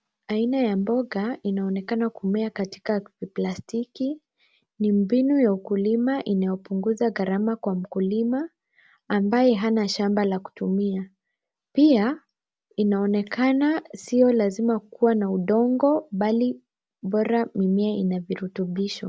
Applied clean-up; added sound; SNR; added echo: none; none; none; none.